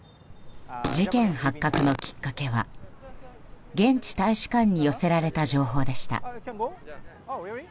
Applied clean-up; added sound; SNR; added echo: none; Fart; 9 dB; none.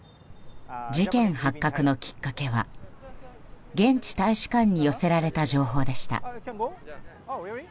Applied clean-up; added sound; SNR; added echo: none; none; none; none.